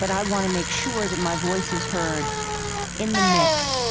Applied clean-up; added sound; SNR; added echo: none; Bicycle; -1 dB; none.